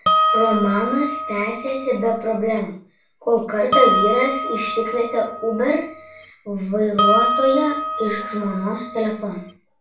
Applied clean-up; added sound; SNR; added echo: none; Harp; 1 dB; reverberation time 0.4 s.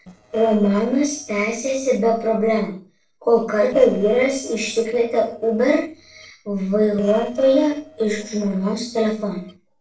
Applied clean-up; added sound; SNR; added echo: neural separator model SepFormer DNS4.